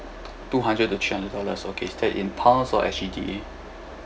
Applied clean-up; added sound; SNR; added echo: none; none; none; none.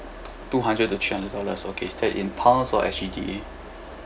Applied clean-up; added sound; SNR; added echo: none; Frog; 17 dB; none.